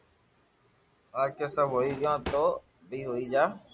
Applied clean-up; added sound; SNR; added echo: none; Drawer open or close; 12 dB; none.